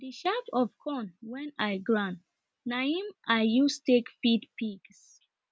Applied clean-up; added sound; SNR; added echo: none; none; none; none.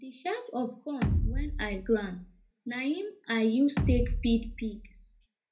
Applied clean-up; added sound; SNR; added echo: none; Bass drum; 0 dB; reverberation time 0.3 s.